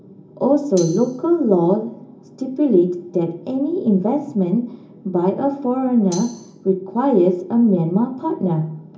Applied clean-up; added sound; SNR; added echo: none; Tambourine; 18 dB; reverberation time 0.4 s.